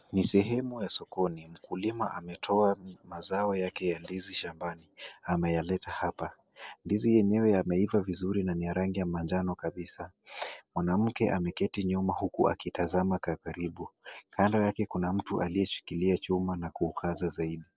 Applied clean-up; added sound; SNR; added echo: neural separator model SepFormer DNS4.